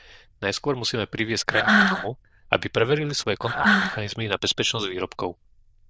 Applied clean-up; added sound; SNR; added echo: neural diffusion model UNIVERSE++.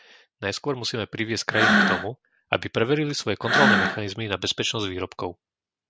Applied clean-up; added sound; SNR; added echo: none; Breathing; -3 dB; none.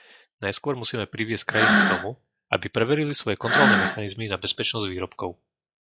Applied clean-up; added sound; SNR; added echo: classical method log-MMSE.